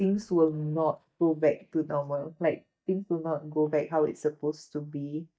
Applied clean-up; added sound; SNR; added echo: neural mask model DeepFilterNet 3.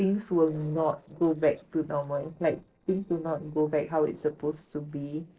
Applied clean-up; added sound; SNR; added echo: neural separator model SepFormer DNS4.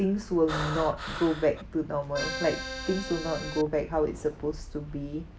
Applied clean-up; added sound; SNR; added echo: none; Accordion + Breathing; 7 dB; none.